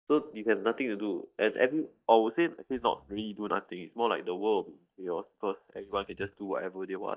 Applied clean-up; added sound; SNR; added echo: neural mask model DeepFilterNet 3.